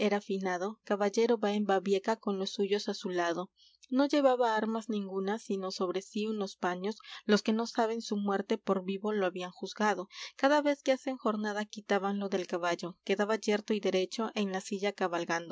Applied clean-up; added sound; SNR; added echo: none; none; none; none.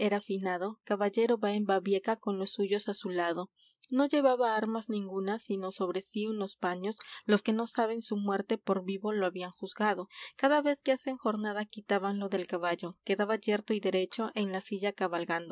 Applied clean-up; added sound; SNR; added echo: neural mask model Resemble Enhance denoiser.